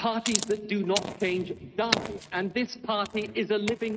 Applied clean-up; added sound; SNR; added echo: neural mask model RNNoise.